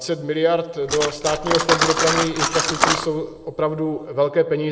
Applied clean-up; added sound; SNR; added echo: none; Cutlery, silverware; 3 dB; reverberation time 0.7 s.